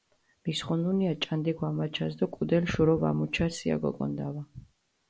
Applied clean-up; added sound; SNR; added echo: none; none; none; none.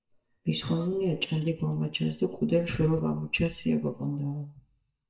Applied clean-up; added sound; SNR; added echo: neural mask model DeepFilterNet 3.